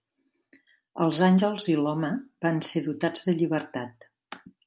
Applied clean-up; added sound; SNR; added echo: none; none; none; none.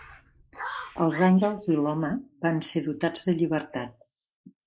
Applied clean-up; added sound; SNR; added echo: neural mask model Resemble Enhance denoiser.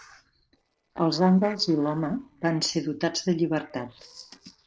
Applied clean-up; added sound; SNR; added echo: neural separator model SepFormer DNS4.